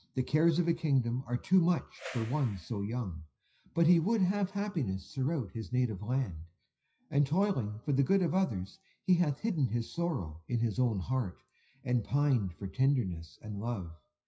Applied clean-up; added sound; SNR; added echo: classical method WPE with log-MMSE.